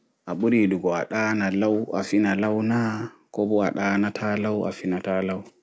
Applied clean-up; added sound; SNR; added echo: none; none; none; none.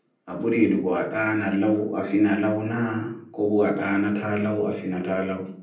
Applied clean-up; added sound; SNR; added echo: none; none; none; reverberation time 0.6 s.